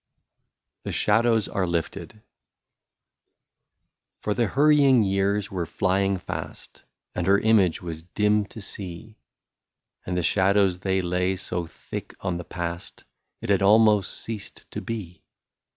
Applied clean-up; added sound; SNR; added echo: none; none; none; none.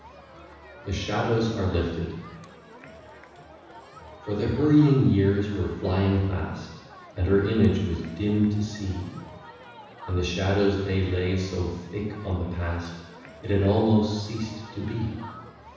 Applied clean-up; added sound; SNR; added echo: none; Crowd; 20 dB; reverberation time 1.1 s.